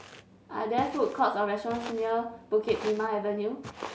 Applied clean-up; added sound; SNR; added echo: none; Walk, footsteps; 15 dB; none.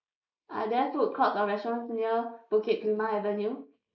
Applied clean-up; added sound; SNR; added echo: neural mask model Resemble Enhance denoiser.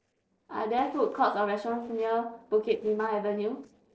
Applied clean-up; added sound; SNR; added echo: neural separator model SepFormer DNS4.